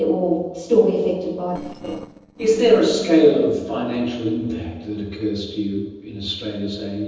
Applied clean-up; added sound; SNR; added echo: neural separator model SepFormer DNS4.